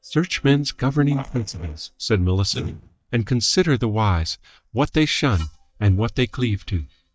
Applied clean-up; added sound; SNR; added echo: neural mask model DeepFilterNet 3.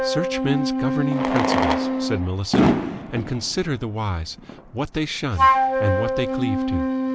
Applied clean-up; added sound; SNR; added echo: none; Fireworks + Wind instrument, woodwind instrument; -4 dB; none.